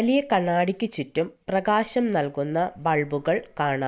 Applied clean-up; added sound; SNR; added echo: neural mask model Resemble Enhance denoiser.